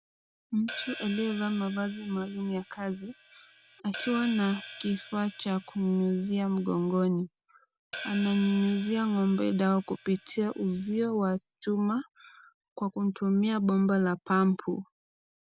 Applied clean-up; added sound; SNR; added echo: none; Hi-hat; 14 dB; none.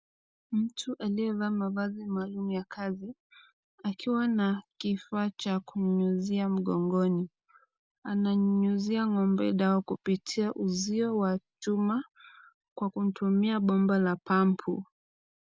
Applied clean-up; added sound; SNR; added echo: none; none; none; none.